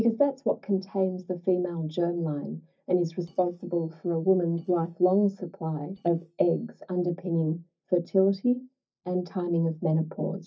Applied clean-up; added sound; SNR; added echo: neural mask model DeepFilterNet 3.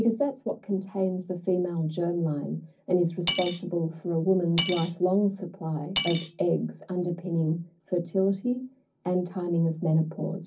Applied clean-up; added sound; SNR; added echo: none; Cutlery, silverware / Dishes, pots, and pans; 6 dB; reverberation time 0.4 s.